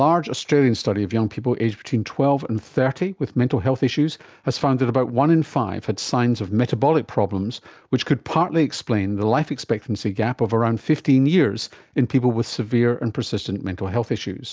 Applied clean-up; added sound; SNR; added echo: none; none; none; none.